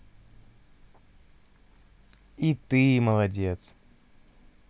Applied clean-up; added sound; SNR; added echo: none; none; none; none.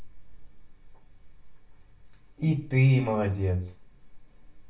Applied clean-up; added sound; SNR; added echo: none; none; none; reverberation time 0.3 s.